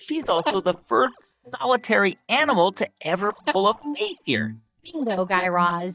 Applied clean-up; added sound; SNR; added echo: neural mask model DeepFilterNet 3.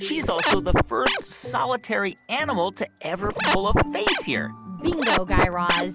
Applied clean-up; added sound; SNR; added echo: none; Scratching (performance technique); -3 dB; none.